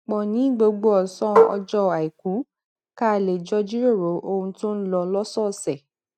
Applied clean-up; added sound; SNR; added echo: neural mask model RNNoise.